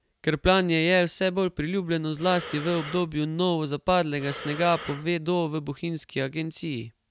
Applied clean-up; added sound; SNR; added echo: none; Breathing; 13 dB; none.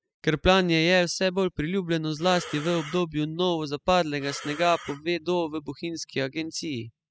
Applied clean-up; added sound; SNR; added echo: classical method spectral subtraction.